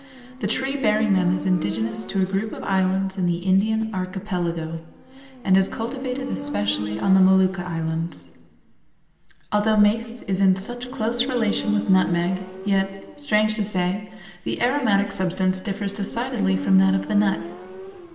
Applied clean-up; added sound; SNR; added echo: none; Motorcycle; 12 dB; reverberation time 1.2 s.